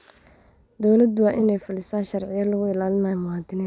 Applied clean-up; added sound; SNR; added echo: none; none; none; none.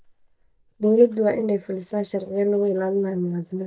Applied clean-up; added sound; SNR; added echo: neural mask model DeepFilterNet 3.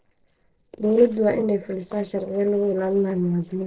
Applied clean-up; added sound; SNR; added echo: neural separator model SepFormer DNS4.